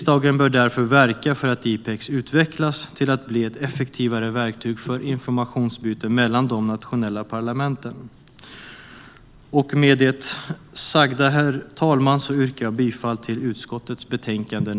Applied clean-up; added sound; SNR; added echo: none; none; none; none.